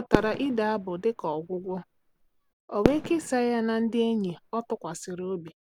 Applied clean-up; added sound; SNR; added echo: none; Fireworks; 5 dB; none.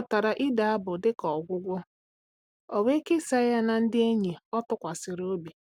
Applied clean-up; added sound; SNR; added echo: none; none; none; none.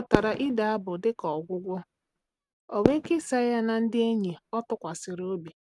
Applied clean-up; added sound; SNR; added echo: neural mask model RNNoise.